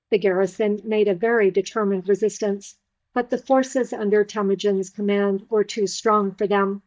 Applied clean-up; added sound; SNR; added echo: neural mask model DeepFilterNet 3.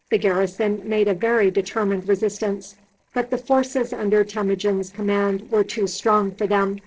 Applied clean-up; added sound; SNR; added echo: neural separator model SepFormer DNS4.